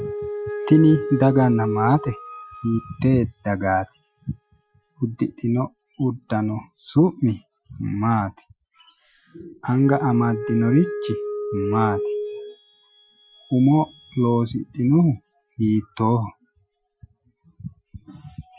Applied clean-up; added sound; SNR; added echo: classical method Wiener filter.